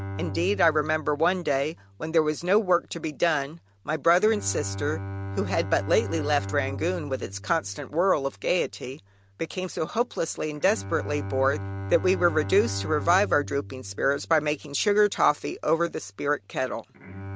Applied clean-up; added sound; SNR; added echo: none; Bowed string instrument; 11 dB; none.